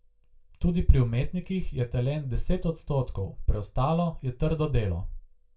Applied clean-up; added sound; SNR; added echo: none; none; none; reverberation time 0.2 s.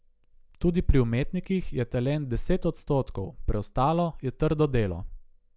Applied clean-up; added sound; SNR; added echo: none; none; none; none.